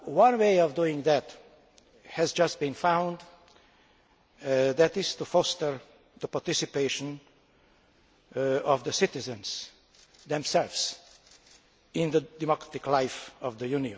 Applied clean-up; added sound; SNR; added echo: none; none; none; none.